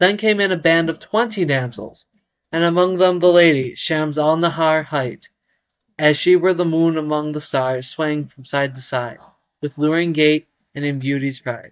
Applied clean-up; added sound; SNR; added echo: neural mask model DeepFilterNet 3.